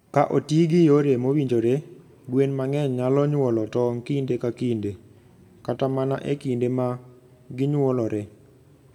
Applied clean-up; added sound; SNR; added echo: none; none; none; reverberation time 1.1 s.